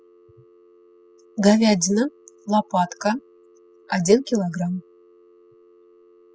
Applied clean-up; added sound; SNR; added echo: classical method spectral subtraction.